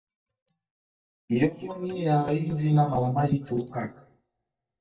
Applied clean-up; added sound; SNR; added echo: neural mask model DeepFilterNet 3.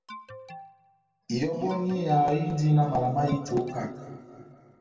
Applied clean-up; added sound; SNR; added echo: none; Alarm; 19 dB; reverberation time 2.2 s.